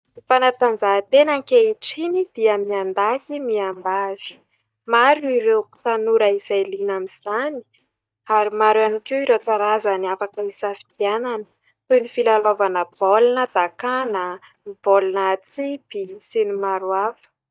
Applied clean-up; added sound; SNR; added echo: neural mask model DeepFilterNet 3.